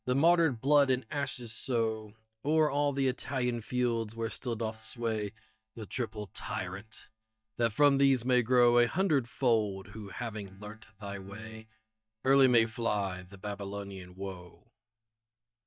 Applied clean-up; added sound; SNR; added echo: neural mask model DeepFilterNet 3.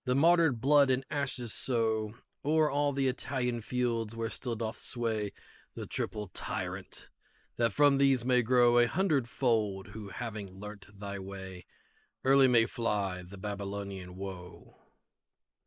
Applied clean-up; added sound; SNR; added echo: neural mask model Resemble Enhance denoiser.